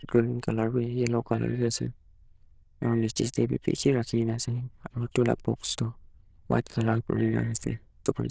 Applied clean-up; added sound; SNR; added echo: neural diffusion model UNIVERSE++.